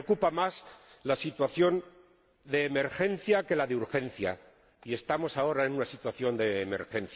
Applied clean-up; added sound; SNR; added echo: none; none; none; none.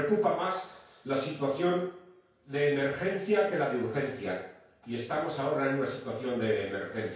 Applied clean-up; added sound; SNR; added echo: none; none; none; reverberation time 0.5 s.